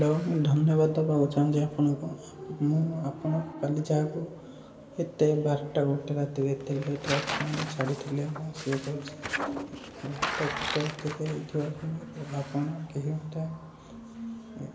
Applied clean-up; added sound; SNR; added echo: none; Tearing; 11 dB; reverberation time 2.7 s.